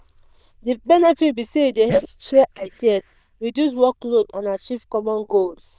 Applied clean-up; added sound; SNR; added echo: neural diffusion model UNIVERSE++.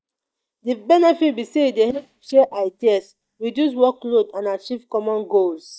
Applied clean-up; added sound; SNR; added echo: neural mask model DeepFilterNet 3.